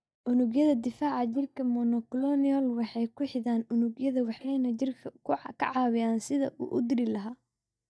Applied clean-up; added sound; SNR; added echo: neural mask model DeepFilterNet 3.